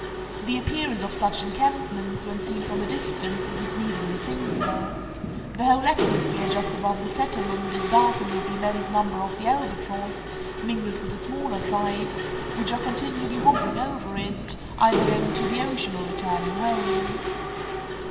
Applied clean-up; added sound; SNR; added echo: none; Mechanisms; 2 dB; reverberation time 2.2 s.